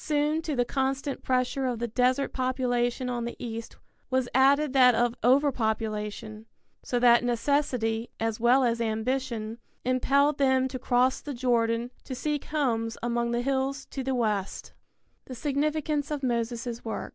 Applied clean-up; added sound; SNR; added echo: none; none; none; none.